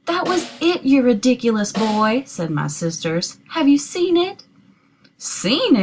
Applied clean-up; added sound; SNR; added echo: none; Snare drum; 16 dB; none.